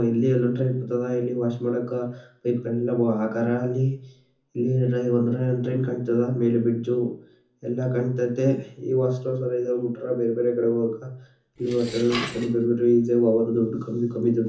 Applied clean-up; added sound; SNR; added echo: none; Dishes, pots, and pans; 13 dB; reverberation time 0.7 s.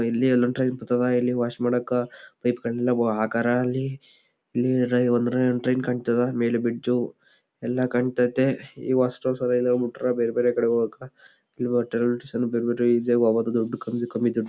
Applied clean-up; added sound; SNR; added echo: none; none; none; none.